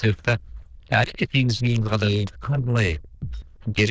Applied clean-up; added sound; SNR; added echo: neural diffusion model UNIVERSE++.